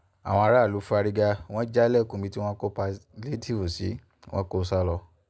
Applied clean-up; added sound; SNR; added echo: none; none; none; none.